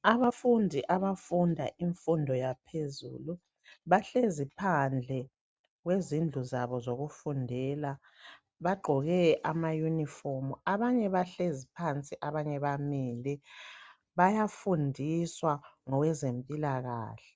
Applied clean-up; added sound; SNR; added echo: none; none; none; none.